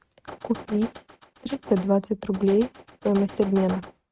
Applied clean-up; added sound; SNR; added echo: neural mask model RNNoise.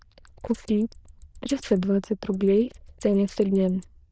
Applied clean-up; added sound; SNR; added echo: neural diffusion model UNIVERSE++.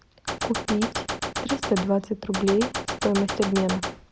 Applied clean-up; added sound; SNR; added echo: none; Gunshot, gunfire; 4 dB; none.